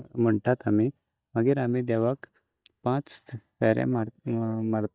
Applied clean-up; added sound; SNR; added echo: neural mask model DeepFilterNet 3.